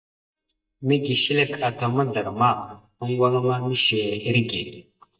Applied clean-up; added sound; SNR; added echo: neural mask model DeepFilterNet 3.